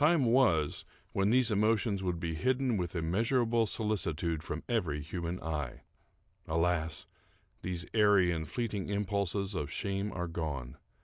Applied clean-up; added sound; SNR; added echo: none; none; none; none.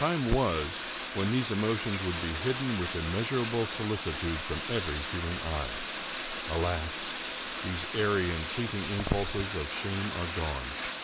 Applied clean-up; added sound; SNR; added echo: none; Bathtub (filling or washing); 4 dB; none.